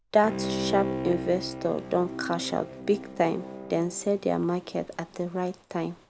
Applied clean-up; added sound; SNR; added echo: none; Bowed string instrument; 8 dB; none.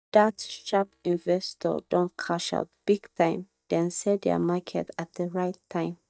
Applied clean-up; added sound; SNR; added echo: neural mask model DeepFilterNet 3.